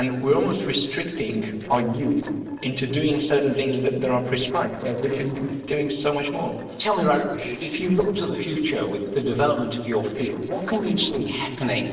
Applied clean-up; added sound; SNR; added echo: neural separator model SepFormer DNS4.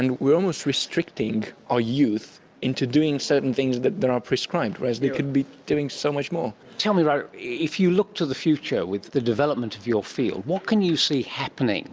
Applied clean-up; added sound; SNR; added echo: none; none; none; none.